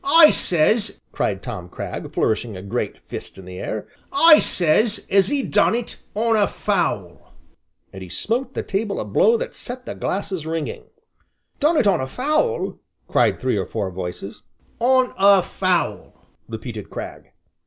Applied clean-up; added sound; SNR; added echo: none; none; none; none.